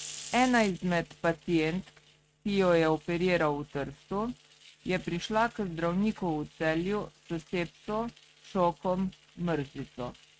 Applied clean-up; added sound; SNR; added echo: neural mask model RNNoise.